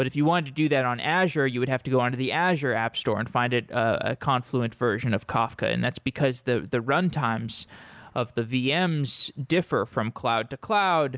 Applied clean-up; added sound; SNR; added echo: none; none; none; none.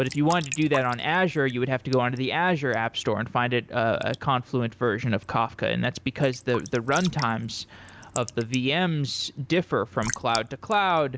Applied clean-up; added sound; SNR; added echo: none; Raindrop / Drip / Trickle, dribble; 16 dB; none.